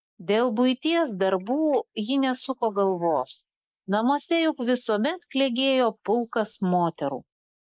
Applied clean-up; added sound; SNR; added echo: neural mask model Resemble Enhance denoiser.